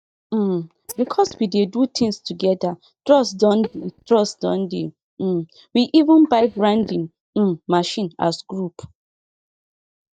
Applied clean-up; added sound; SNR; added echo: neural mask model DeepFilterNet 3.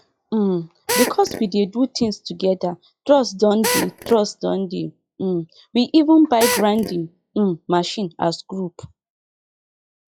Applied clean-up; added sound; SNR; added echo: classical method log-MMSE.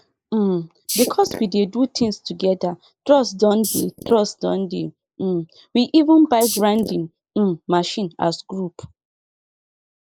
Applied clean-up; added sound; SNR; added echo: neural mask model Resemble Enhance denoiser.